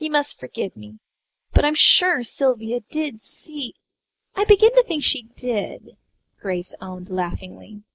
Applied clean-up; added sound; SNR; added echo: neural mask model Resemble Enhance denoiser.